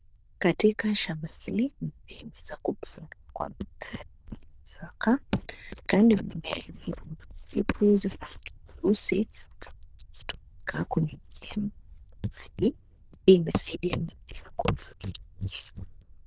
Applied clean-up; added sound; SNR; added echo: neural diffusion model UNIVERSE++.